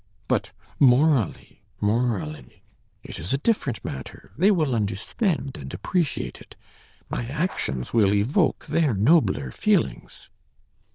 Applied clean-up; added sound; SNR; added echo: neural diffusion model UNIVERSE++.